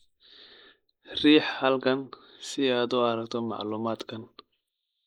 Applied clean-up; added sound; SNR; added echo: neural mask model Resemble Enhance denoiser.